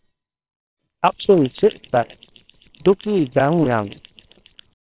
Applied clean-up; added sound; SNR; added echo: neural separator model SepFormer WHAMR!.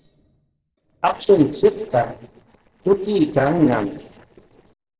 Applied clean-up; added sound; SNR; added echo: neural separator model SepFormer DNS4.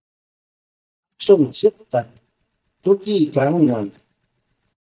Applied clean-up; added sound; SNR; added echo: neural mask model DeepFilterNet 3.